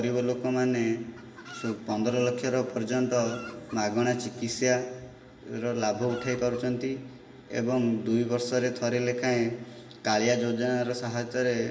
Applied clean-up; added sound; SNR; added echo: none; Chicken, rooster; 19 dB; reverberation time 0.7 s.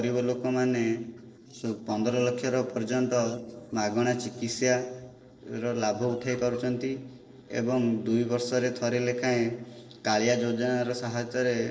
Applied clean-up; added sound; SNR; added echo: neural separator model SepFormer DNS4.